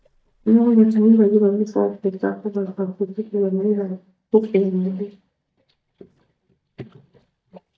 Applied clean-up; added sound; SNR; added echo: neural mask model DeepFilterNet 3.